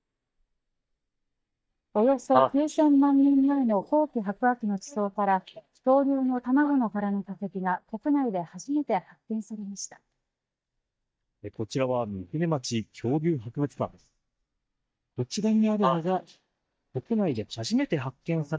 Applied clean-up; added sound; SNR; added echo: neural mask model DeepFilterNet 3.